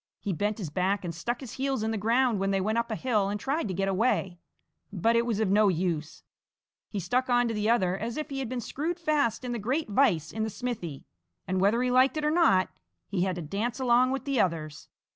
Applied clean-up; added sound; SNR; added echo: none; none; none; none.